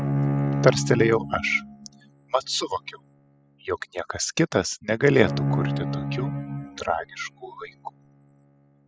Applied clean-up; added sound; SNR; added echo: classical method spectral subtraction.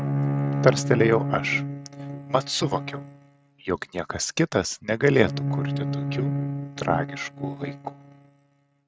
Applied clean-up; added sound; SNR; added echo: neural mask model RNNoise.